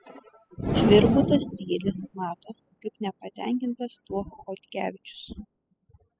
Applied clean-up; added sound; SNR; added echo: classical method spectral subtraction.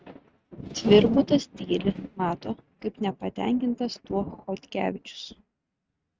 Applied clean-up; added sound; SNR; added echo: neural mask model RNNoise.